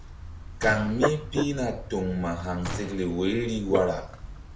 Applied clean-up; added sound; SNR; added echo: none; Dog + Gunshot, gunfire; 6 dB; none.